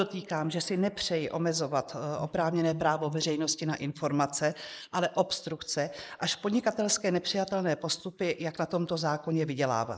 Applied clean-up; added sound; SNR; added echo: neural mask model Resemble Enhance denoiser.